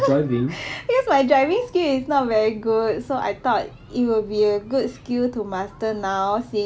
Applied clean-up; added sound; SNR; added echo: none; none; none; none.